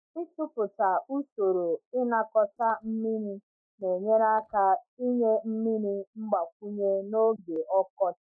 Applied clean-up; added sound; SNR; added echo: neural mask model DeepFilterNet 3.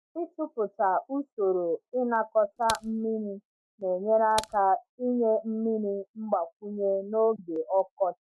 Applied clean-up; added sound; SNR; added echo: none; Crack; 11 dB; none.